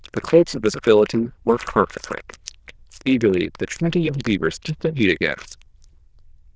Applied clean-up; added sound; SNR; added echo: neural diffusion model UNIVERSE++.